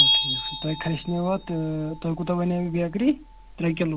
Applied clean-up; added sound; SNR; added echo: none; Bell; 2 dB; none.